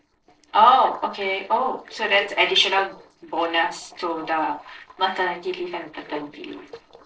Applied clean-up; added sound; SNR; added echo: neural separator model SepFormer DNS4.